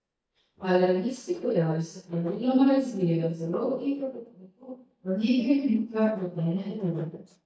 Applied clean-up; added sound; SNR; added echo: neural mask model DeepFilterNet 3.